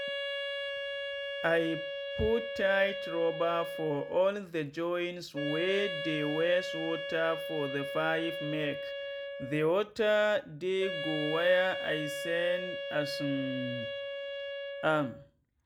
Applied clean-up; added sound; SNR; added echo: none; Wind instrument, woodwind instrument; 6 dB; none.